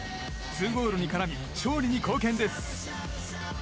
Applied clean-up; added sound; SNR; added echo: none; none; none; none.